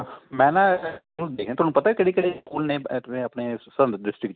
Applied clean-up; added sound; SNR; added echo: none; none; none; none.